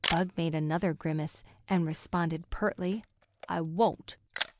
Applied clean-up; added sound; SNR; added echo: none; Camera; 12 dB; none.